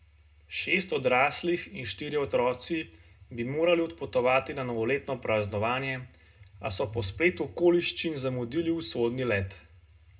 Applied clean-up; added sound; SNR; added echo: none; none; none; reverberation time 0.2 s.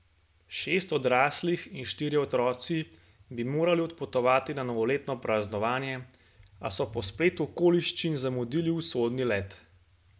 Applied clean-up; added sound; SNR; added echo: none; none; none; none.